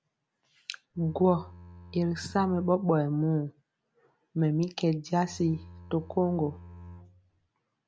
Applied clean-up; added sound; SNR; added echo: none; Bowed string instrument; 18 dB; none.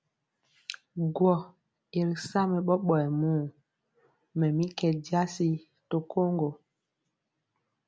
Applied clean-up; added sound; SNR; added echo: none; none; none; none.